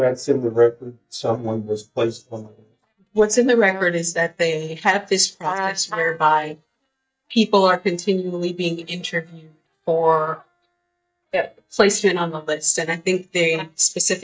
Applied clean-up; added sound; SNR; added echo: neural mask model DeepFilterNet 3.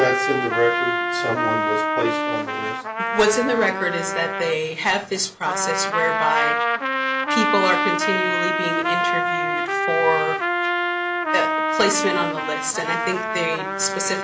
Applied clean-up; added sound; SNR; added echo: none; Trumpet; -1 dB; none.